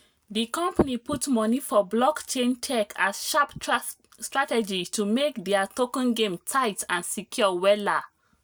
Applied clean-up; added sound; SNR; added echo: none; none; none; none.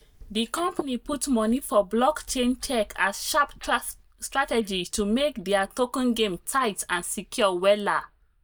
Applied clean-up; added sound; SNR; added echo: neural mask model DeepFilterNet 3.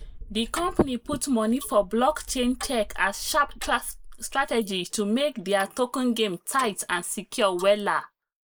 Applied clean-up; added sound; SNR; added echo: neural mask model Resemble Enhance denoiser.